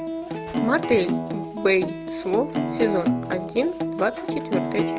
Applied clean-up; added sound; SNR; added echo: none; Acoustic guitar; 2 dB; none.